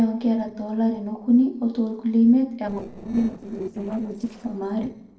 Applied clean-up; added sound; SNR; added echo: neural separator model SepFormer DNS4.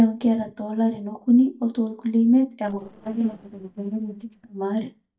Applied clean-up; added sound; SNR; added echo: neural mask model DeepFilterNet 3.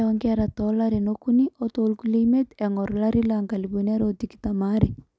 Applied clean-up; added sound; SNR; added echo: none; none; none; none.